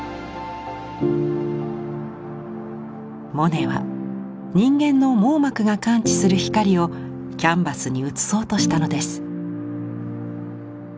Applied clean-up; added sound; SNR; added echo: none; none; none; none.